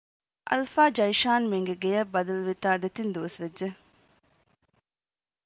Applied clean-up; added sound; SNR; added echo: none; none; none; none.